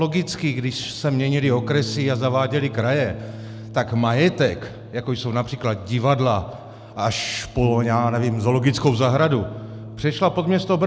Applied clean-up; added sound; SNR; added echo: none; Bass guitar; 13 dB; none.